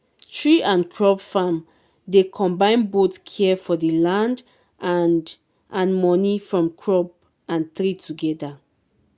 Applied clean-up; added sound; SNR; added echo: none; none; none; none.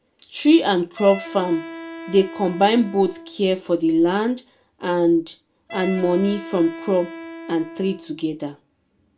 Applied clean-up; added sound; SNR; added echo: none; Wind instrument, woodwind instrument; 16 dB; reverberation time 0.2 s.